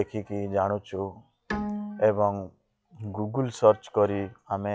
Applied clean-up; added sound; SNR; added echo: classical method log-MMSE.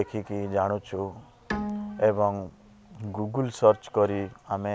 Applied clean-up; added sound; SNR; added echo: none; Bowed string instrument; 11 dB; none.